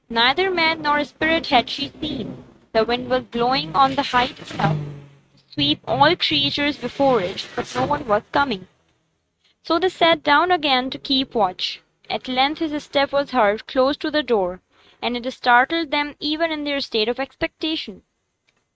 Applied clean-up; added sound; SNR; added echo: neural mask model RNNoise.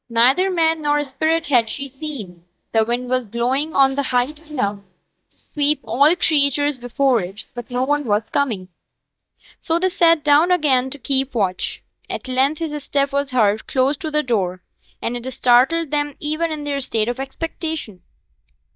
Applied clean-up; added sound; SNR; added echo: neural mask model DeepFilterNet 3.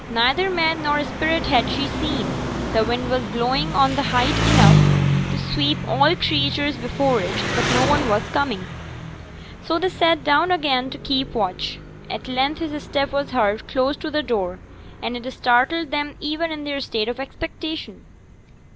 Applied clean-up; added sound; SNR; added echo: none; Engine; 2 dB; none.